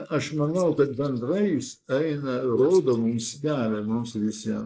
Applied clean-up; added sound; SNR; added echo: neural mask model Resemble Enhance denoiser.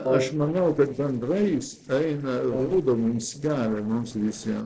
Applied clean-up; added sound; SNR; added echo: neural separator model SepFormer DNS4.